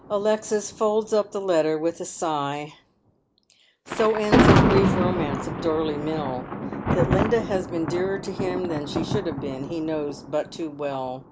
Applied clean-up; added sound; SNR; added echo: none; Thunder; 0 dB; none.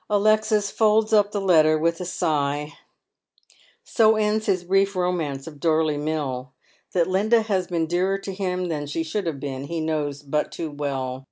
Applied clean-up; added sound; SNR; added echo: none; none; none; none.